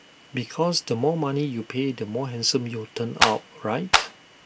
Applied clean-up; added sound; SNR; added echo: none; Clapping; -4 dB; none.